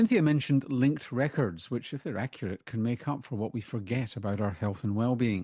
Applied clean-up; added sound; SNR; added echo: none; none; none; none.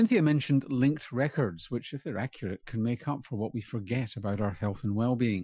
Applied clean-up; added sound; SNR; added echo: classical method Wiener filter.